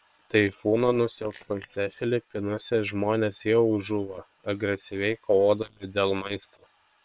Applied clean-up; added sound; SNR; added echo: neural separator model SepFormer WHAM!.